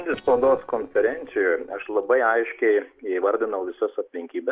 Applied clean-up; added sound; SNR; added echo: neural separator model SepFormer DNS4.